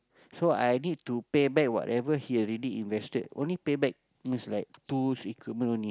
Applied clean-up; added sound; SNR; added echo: none; none; none; none.